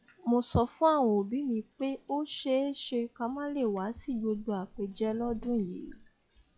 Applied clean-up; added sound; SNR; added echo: classical method log-MMSE.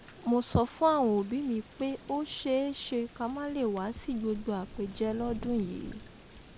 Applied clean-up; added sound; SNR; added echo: none; Thunder / Rain; 16 dB; none.